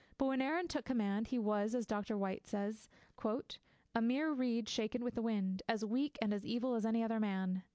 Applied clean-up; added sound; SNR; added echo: none; none; none; none.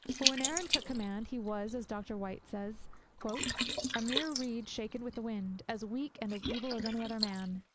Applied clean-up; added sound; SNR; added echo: neural mask model Resemble Enhance denoiser.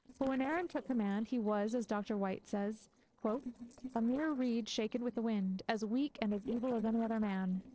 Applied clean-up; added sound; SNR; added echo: neural separator model SepFormer DNS4.